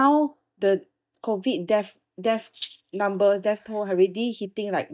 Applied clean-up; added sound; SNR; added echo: neural mask model DeepFilterNet 3.